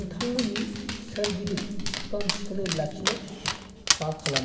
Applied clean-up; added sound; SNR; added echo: none; Dog; 0 dB; reverberation time 2.4 s.